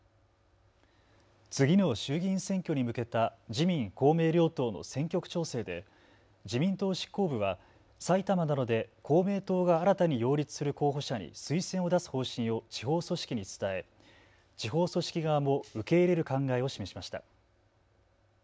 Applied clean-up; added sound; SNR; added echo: none; none; none; none.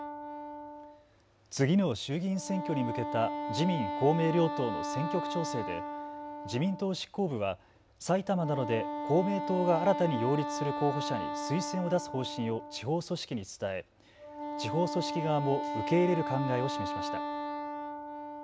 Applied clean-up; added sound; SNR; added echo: none; Wind instrument, woodwind instrument; 5 dB; none.